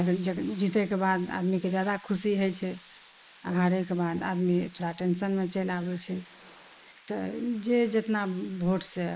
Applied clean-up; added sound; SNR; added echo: neural mask model Resemble Enhance denoiser.